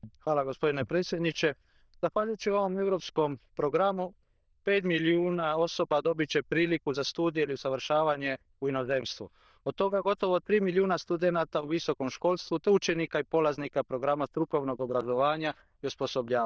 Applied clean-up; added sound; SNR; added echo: neural diffusion model UNIVERSE++.